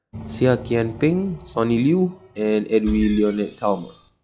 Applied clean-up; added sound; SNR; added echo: classical method log-MMSE.